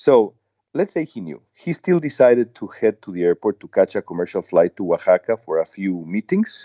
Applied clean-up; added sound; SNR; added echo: none; none; none; none.